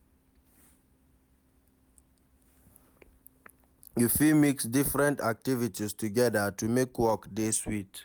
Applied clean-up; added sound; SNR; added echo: none; none; none; none.